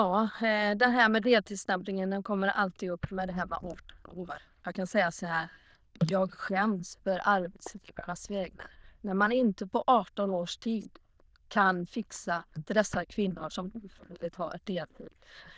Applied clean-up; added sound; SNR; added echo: neural diffusion model UNIVERSE++.